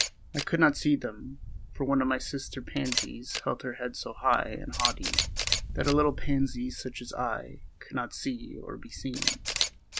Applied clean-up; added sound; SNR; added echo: none; Wind + Camera; 4 dB; none.